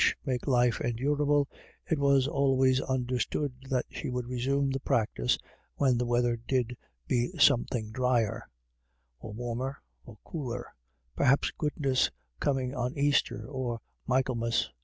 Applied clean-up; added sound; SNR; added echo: none; none; none; none.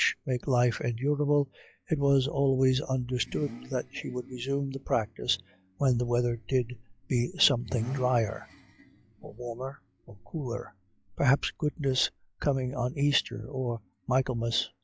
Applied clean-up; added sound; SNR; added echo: classical method log-MMSE.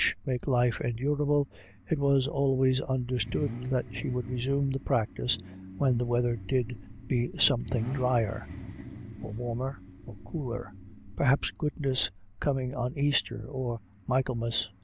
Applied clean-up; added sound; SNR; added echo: none; Idling / Accelerating, revving, vroom / Car; 14 dB; none.